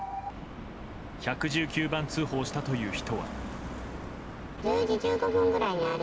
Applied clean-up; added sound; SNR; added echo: none; Car passing by; 12 dB; none.